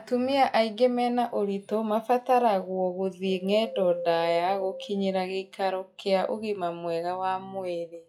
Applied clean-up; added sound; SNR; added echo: classical method log-MMSE.